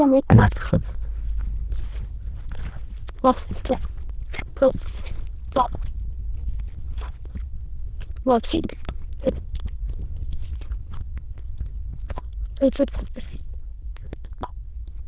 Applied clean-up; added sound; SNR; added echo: neural diffusion model UNIVERSE++.